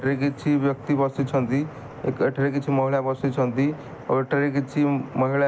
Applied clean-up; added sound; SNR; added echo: none; none; none; none.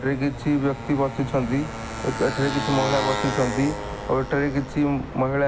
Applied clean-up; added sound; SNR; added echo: none; Motorcycle; 7 dB; none.